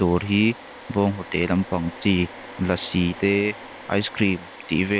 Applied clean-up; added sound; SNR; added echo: none; Domestic sounds, home sounds; 17 dB; none.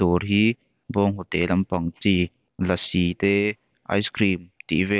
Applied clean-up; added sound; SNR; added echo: none; none; none; none.